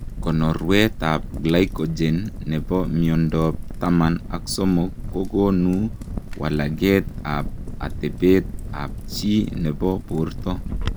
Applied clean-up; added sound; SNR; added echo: none; Crackle; 8 dB; none.